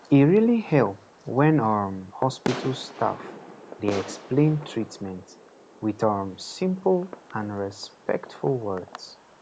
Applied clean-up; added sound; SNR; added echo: none; Fireworks; 15 dB; none.